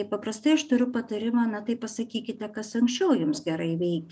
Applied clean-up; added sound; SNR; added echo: none; none; none; none.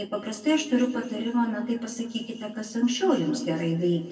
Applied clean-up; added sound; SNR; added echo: none; none; none; reverberation time 2.0 s.